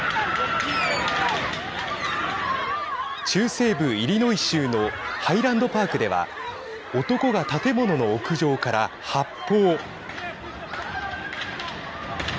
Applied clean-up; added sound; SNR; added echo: none; none; none; none.